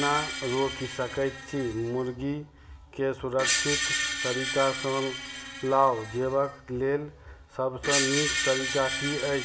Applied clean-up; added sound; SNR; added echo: none; Screech; 4 dB; reverberation time 0.5 s.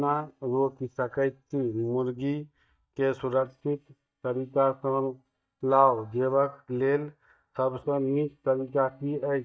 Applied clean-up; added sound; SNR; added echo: neural mask model DeepFilterNet 3.